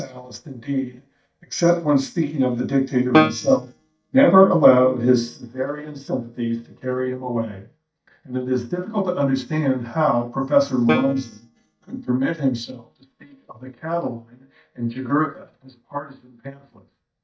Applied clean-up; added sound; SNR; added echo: neural mask model DeepFilterNet 3.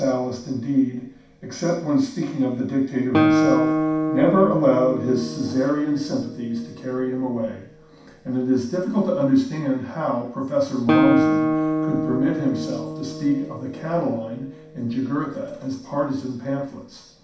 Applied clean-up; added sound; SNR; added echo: none; Guitar; 3 dB; reverberation time 0.6 s.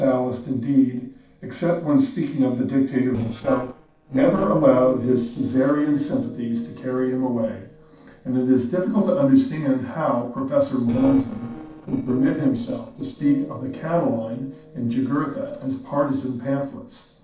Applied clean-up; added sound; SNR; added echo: neural separator model SepFormer DNS4.